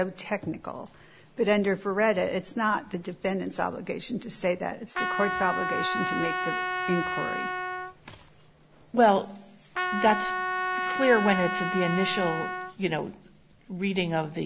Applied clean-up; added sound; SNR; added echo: none; Trumpet; 2 dB; none.